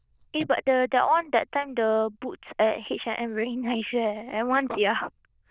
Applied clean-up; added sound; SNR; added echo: neural diffusion model UNIVERSE++.